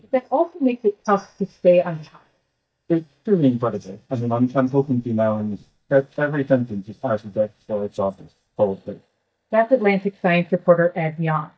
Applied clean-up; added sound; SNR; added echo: neural mask model DeepFilterNet 3.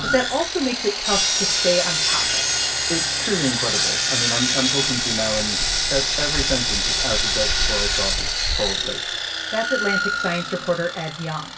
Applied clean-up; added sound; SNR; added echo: none; Sawing; -4 dB; reverberation time 0.2 s.